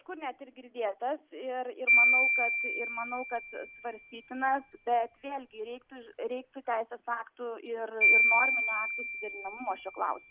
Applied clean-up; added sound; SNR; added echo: none; Marimba, xylophone; -4 dB; none.